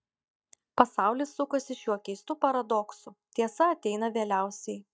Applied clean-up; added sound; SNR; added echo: neural mask model DeepFilterNet 3.